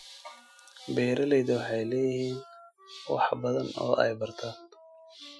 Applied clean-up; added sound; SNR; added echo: classical method Wiener filter.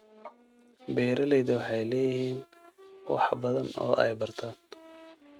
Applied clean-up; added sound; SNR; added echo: neural mask model RNNoise.